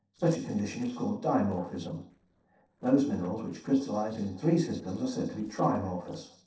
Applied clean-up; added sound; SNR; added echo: neural separator model SepFormer DNS4.